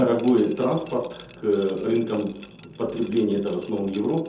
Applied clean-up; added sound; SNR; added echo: none; Liquid; 17 dB; reverberation time 0.5 s.